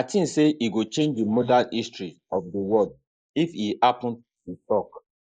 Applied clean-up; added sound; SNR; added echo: neural mask model Resemble Enhance denoiser.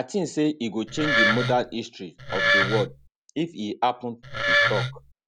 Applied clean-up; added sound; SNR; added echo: none; Wood; -4 dB; none.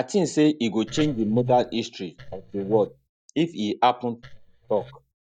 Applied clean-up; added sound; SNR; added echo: neural mask model DeepFilterNet 3.